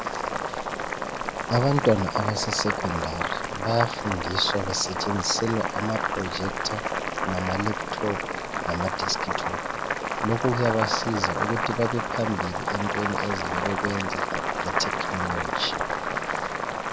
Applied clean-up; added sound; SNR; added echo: none; Boiling; -1 dB; none.